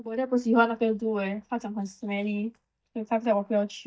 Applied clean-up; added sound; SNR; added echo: neural mask model DeepFilterNet 3.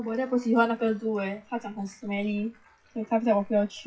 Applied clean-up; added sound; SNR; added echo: classical method WPE with log-MMSE.